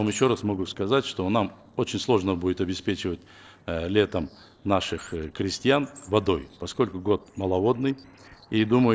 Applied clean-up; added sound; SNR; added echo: neural separator model SepFormer DNS4.